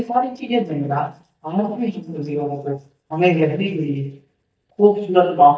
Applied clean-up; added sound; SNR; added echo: neural mask model DeepFilterNet 3.